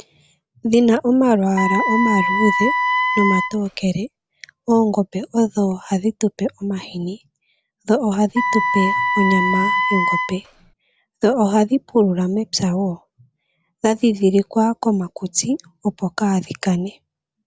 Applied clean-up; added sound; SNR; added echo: none; Wind instrument, woodwind instrument; 0 dB; none.